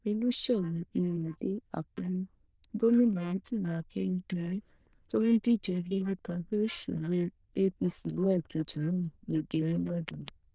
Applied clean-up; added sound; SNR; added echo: neural diffusion model UNIVERSE++.